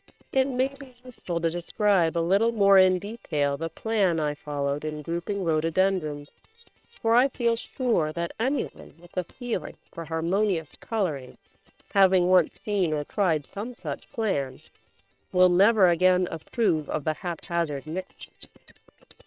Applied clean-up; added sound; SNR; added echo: neural separator model SepFormer WHAM!.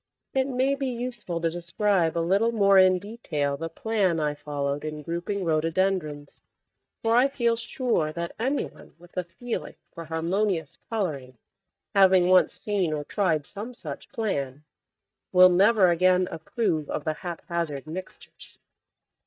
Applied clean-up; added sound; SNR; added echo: neural mask model DeepFilterNet 3.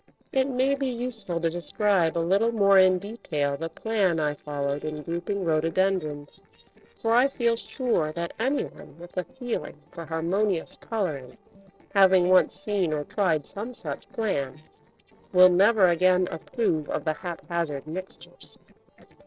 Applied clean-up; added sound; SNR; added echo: neural separator model SepFormer DNS4.